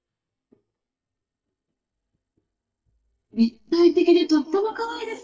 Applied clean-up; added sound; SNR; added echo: neural mask model DeepFilterNet 3.